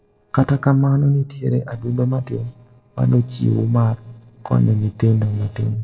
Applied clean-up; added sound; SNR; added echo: neural separator model SepFormer DNS4.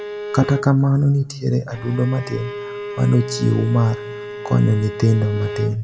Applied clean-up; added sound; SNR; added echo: none; Bowed string instrument; 12 dB; reverberation time 0.8 s.